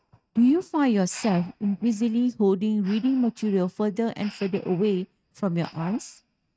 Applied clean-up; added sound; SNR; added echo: neural mask model RNNoise.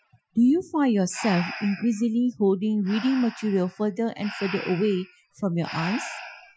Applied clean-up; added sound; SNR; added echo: classical method Wiener filter.